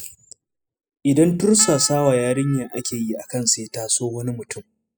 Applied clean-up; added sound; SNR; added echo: classical method spectral subtraction.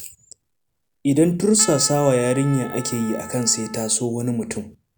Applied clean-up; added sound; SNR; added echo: none; Trumpet; 16 dB; none.